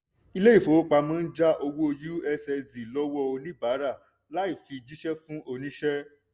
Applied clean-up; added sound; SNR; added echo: none; none; none; none.